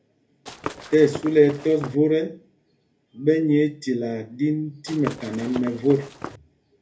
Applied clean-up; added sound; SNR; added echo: none; Walk, footsteps / Run; 13 dB; reverberation time 0.3 s.